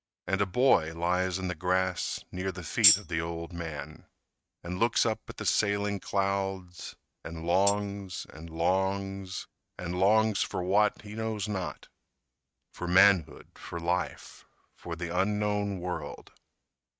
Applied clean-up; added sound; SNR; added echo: neural mask model RNNoise.